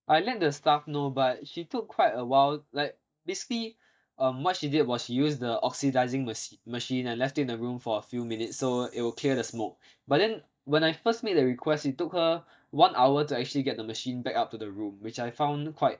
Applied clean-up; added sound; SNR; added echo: neural mask model DeepFilterNet 3.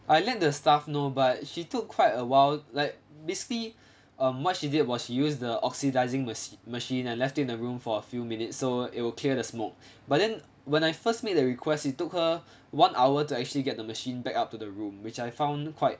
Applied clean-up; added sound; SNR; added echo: none; none; none; none.